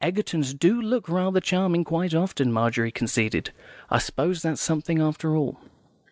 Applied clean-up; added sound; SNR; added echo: none; none; none; none.